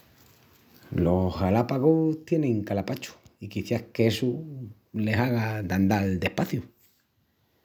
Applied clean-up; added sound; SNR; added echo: none; none; none; none.